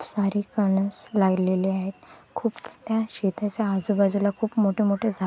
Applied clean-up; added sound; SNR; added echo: none; none; none; none.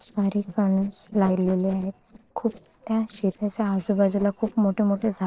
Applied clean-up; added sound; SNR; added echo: neural separator model SepFormer DNS4.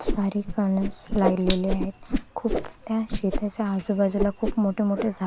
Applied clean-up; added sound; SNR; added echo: none; Whoosh, swoosh, swish; 3 dB; none.